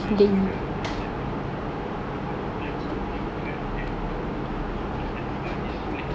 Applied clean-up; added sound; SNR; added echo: none; Sink (filling or washing) + Fixed-wing aircraft, airplane; 15 dB; none.